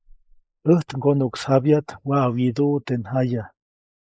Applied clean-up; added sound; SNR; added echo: neural mask model Resemble Enhance denoiser.